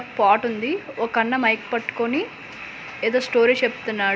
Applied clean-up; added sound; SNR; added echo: none; none; none; none.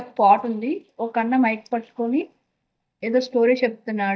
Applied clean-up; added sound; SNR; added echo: neural mask model DeepFilterNet 3.